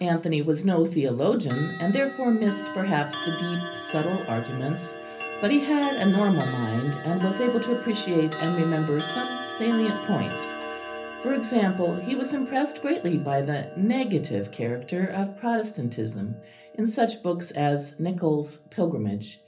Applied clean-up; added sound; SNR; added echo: none; Clock; 12 dB; reverberation time 0.3 s.